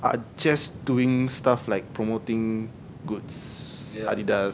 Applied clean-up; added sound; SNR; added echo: none; none; none; none.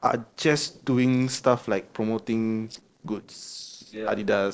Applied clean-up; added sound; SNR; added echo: neural separator model SepFormer DNS4.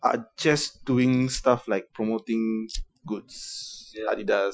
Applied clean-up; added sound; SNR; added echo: classical method Wiener filter.